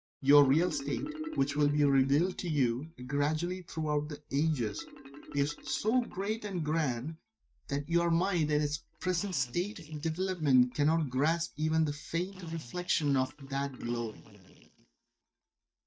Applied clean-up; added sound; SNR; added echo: neural mask model DeepFilterNet 3.